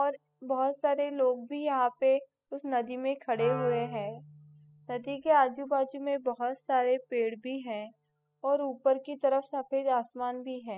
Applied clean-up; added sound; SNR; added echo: classical method spectral subtraction.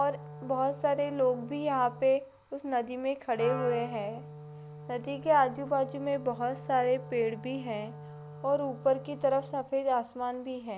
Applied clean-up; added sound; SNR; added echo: none; Wind instrument, woodwind instrument; 14 dB; none.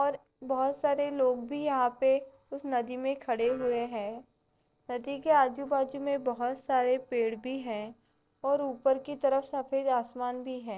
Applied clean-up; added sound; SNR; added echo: neural separator model SepFormer DNS4.